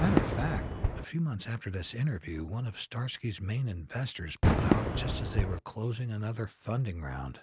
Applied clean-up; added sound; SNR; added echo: none; Fireworks; -1 dB; none.